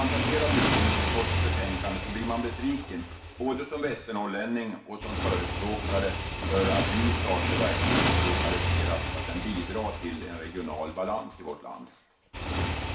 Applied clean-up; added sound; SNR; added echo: none; Motorcycle / Engine; -3 dB; reverberation time 0.3 s.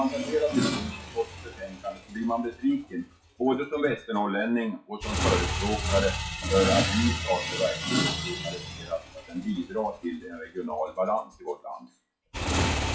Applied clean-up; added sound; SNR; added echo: classical method WPE with log-MMSE.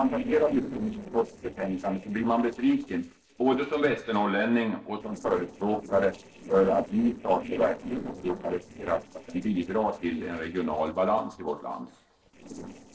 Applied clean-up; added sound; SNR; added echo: neural separator model SepFormer DNS4.